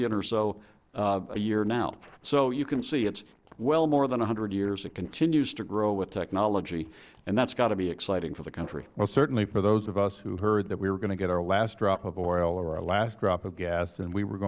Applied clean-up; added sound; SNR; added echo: neural separator model SepFormer DNS4.